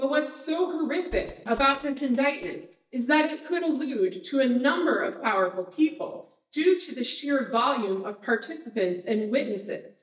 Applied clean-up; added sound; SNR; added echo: neural mask model DeepFilterNet 3.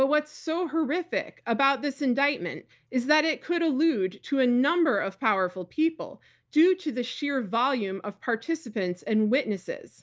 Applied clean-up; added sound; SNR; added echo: none; none; none; none.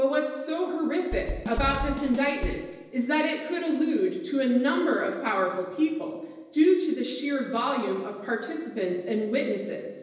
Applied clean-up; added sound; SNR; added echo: none; Drum / Drum kit; 6 dB; reverberation time 1.0 s.